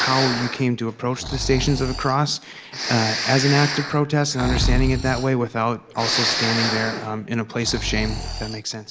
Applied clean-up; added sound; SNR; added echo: none; Breathing; 4 dB; none.